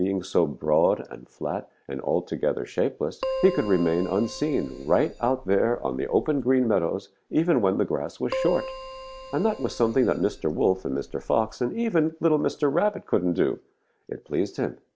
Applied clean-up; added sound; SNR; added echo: none; Keyboard (musical); 11 dB; none.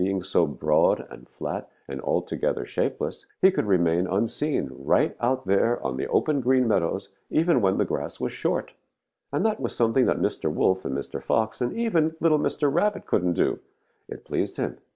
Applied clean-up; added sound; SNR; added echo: none; none; none; none.